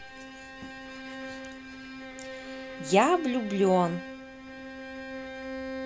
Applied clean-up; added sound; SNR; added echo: none; Bowed string instrument; 9 dB; none.